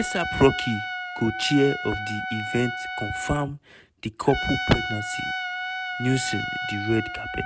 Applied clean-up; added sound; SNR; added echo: none; Trumpet; 5 dB; none.